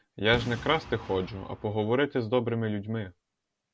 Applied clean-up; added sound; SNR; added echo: none; Boom; 14 dB; none.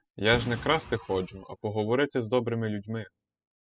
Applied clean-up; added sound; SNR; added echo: classical method spectral subtraction.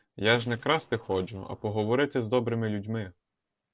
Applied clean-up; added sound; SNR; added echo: neural separator model SepFormer DNS4.